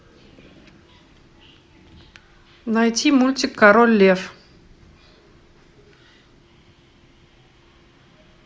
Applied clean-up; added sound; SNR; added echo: none; none; none; none.